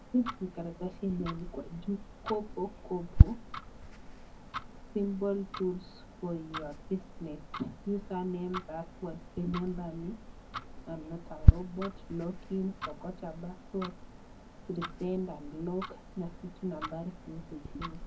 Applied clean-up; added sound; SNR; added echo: none; Tick-tock; -4 dB; reverberation time 0.4 s.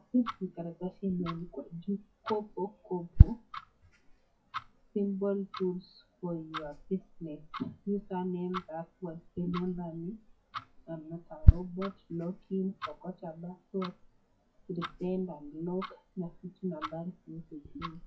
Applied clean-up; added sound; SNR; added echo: classical method WPE with log-MMSE.